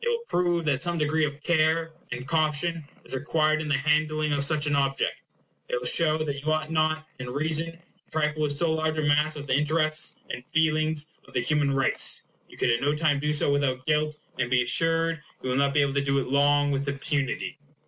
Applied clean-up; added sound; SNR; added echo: none; none; none; none.